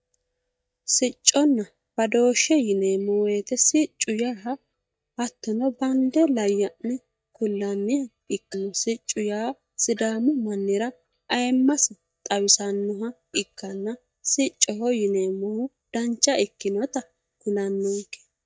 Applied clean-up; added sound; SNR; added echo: neural mask model DeepFilterNet 3.